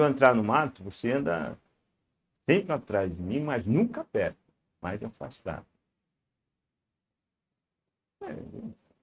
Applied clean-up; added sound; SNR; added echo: neural mask model RNNoise.